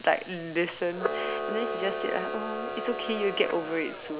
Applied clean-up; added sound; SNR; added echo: none; Camera; 4 dB; none.